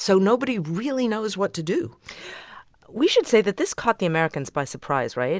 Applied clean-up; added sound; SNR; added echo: none; none; none; none.